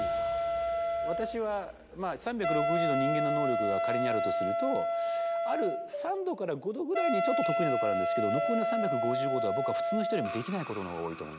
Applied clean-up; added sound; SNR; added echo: none; Wind instrument, woodwind instrument; -3 dB; none.